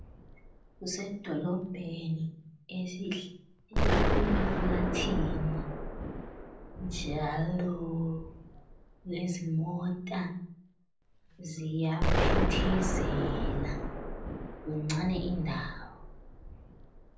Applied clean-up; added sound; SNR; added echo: none; Explosion; -1 dB; reverberation time 0.6 s.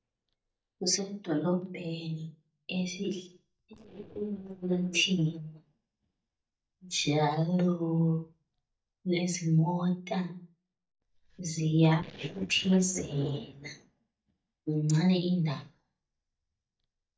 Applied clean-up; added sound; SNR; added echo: neural mask model DeepFilterNet 3.